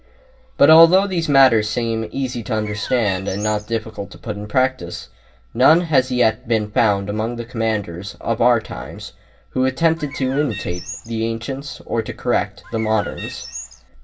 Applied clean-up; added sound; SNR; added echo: none; Bird; 14 dB; reverberation time 0.2 s.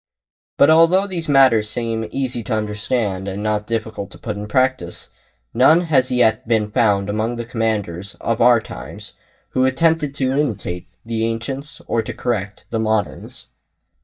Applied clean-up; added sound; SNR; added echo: neural mask model DeepFilterNet 3.